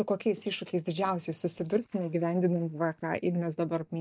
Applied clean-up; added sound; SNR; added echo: neural mask model DeepFilterNet 3.